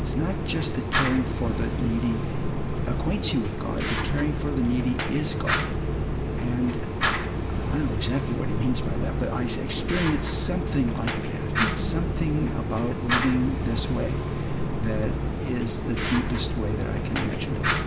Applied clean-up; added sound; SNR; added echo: none; Fire; -2 dB; reverberation time 2.8 s.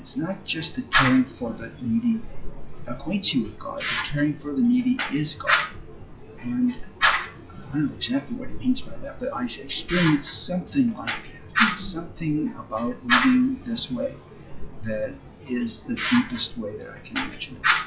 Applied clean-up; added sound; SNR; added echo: classical method WPE with log-MMSE.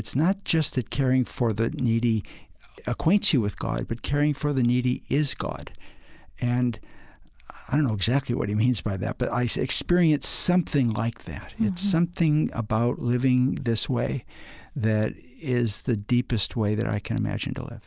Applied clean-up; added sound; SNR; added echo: none; none; none; none.